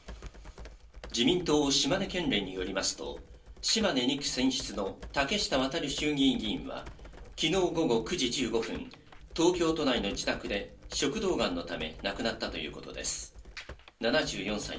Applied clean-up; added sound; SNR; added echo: none; Computer keyboard; 16 dB; reverberation time 0.3 s.